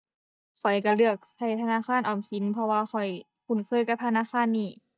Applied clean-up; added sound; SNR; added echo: neural mask model DeepFilterNet 3.